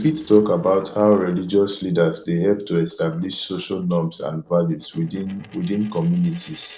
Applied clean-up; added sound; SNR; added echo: neural separator model SepFormer DNS4.